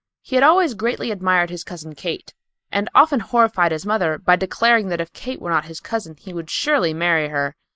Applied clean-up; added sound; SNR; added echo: neural mask model Resemble Enhance denoiser.